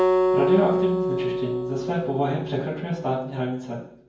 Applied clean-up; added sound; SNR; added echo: none; Acoustic guitar; -1 dB; reverberation time 0.9 s.